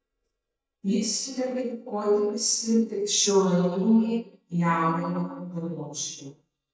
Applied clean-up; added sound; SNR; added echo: neural mask model DeepFilterNet 3.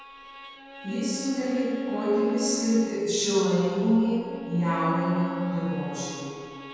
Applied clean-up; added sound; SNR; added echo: none; Bowed string instrument; 11 dB; reverberation time 2.1 s.